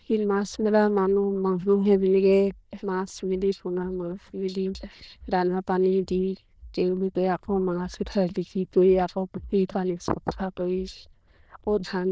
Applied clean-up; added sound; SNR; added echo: neural diffusion model UNIVERSE++.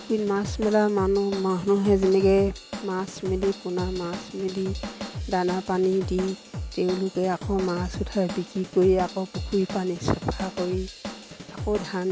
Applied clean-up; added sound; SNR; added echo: none; Drum / Drum kit; 10 dB; none.